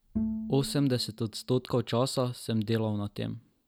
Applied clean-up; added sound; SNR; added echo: none; Bowed string instrument; 8 dB; none.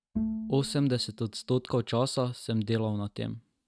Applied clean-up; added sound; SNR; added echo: neural mask model RNNoise.